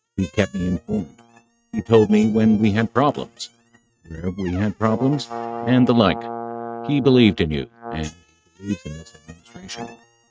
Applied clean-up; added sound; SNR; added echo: neural mask model RNNoise.